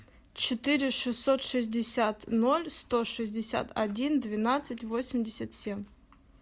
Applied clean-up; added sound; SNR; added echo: none; none; none; none.